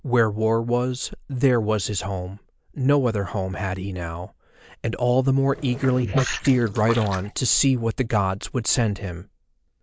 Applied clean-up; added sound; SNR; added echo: neural mask model Resemble Enhance denoiser.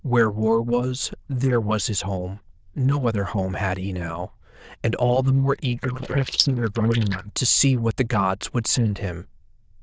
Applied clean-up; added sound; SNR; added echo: neural diffusion model UNIVERSE++.